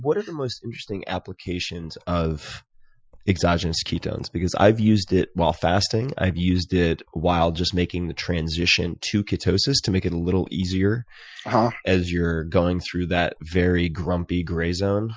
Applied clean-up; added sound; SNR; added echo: classical method Wiener filter.